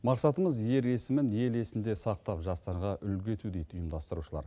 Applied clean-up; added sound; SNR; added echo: none; none; none; none.